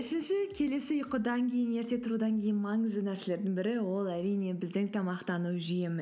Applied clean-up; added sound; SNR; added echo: none; none; none; none.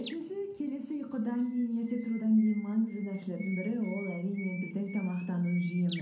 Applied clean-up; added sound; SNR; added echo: none; Bird; 18 dB; reverberation time 0.6 s.